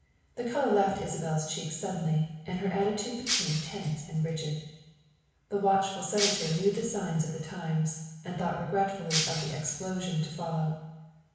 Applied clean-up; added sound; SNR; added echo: none; Shatter; 4 dB; reverberation time 1.1 s.